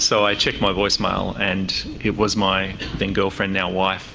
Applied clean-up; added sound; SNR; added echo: none; none; none; none.